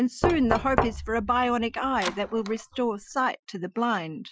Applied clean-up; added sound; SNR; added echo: classical method Wiener filter.